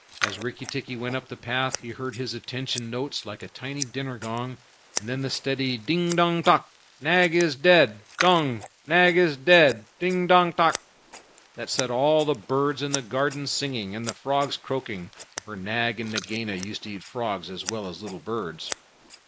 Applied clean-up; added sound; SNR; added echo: neural mask model Resemble Enhance denoiser.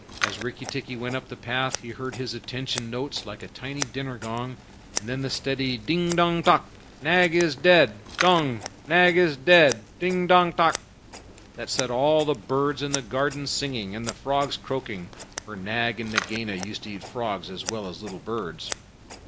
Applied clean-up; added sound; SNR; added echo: none; Scissors; 13 dB; none.